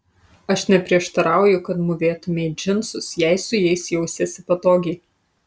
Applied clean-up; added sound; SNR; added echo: none; none; none; none.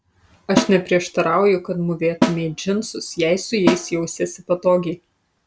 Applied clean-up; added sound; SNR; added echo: none; Snare drum; 5 dB; none.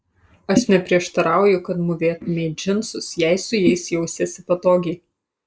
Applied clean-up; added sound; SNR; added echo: neural mask model Resemble Enhance denoiser.